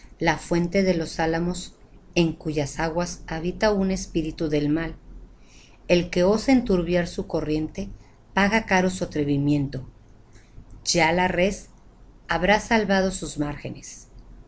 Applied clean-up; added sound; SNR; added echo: none; none; none; none.